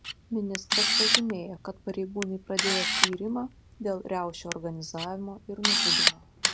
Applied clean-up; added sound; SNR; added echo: none; Camera; -4 dB; none.